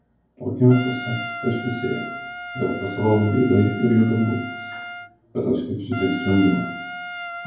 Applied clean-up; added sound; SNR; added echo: none; Trumpet; 11 dB; reverberation time 0.9 s.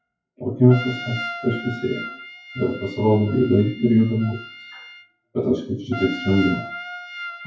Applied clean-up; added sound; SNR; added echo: classical method WPE with log-MMSE.